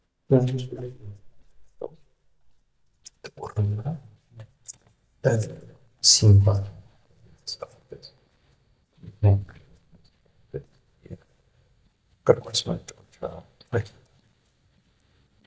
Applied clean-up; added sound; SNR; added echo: neural mask model DeepFilterNet 3.